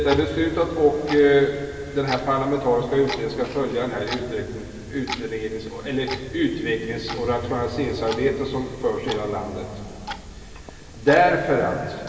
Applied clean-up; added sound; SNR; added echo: none; Clock; 16 dB; reverberation time 2.6 s.